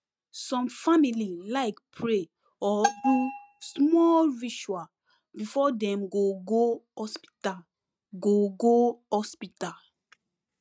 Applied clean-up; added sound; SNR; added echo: neural mask model RNNoise.